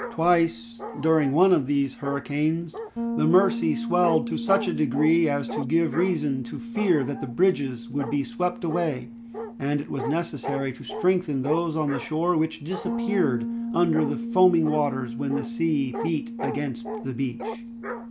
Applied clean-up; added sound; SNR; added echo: none; Bass guitar + Bark; 8 dB; none.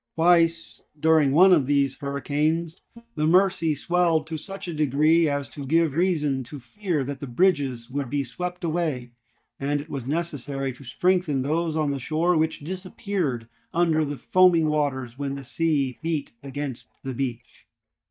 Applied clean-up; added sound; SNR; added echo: neural mask model DeepFilterNet 3.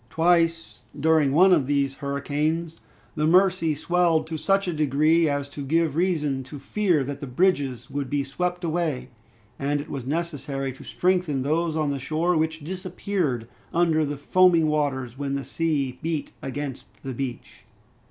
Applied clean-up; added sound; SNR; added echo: none; none; none; none.